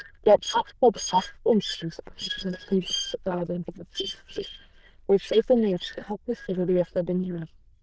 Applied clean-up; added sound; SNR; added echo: neural diffusion model UNIVERSE++.